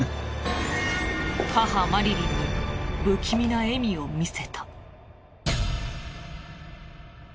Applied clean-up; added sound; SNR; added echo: none; none; none; none.